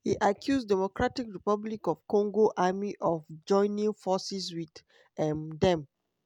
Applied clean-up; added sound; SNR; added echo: none; none; none; none.